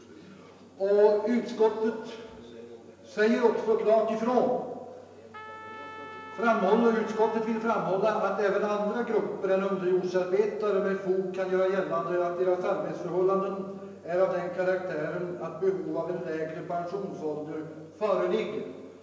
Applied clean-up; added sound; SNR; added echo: none; Trumpet; 17 dB; reverberation time 1.0 s.